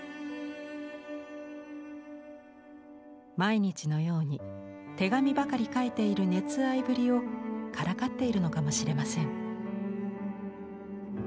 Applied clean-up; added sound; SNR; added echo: none; none; none; none.